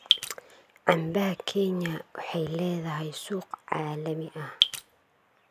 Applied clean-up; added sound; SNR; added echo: none; Drip; -4 dB; none.